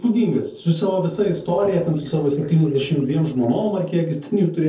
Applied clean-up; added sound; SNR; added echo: neural separator model SepFormer DNS4.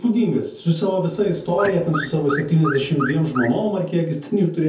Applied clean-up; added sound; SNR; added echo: none; Alarm / Car; 10 dB; reverberation time 0.5 s.